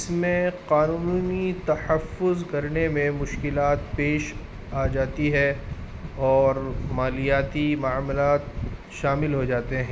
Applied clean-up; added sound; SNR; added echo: none; none; none; none.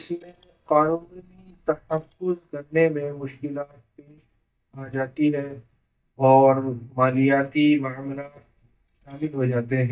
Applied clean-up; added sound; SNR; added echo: neural mask model DeepFilterNet 3.